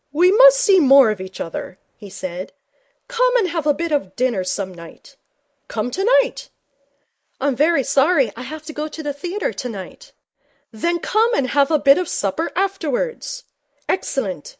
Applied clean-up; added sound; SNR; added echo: neural mask model Resemble Enhance denoiser.